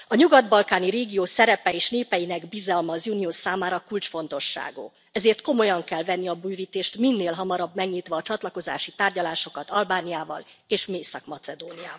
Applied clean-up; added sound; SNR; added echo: none; none; none; none.